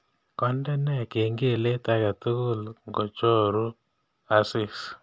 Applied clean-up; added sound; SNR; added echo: none; none; none; none.